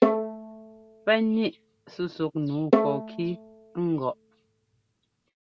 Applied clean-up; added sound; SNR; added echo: none; Bowed string instrument; 0 dB; none.